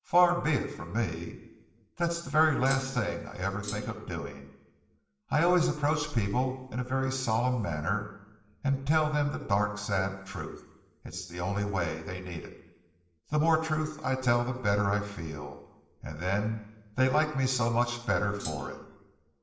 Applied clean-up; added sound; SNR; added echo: none; Thump, thud; 14 dB; reverberation time 1.0 s.